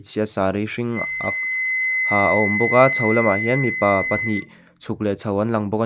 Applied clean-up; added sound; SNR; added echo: none; Wind instrument, woodwind instrument; 4 dB; none.